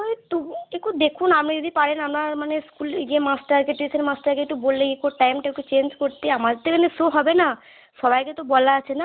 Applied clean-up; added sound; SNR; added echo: none; none; none; none.